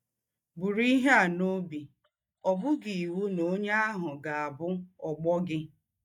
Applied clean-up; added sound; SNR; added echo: neural mask model DeepFilterNet 3.